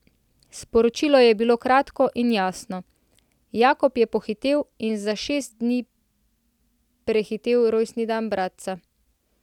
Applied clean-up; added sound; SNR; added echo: none; none; none; none.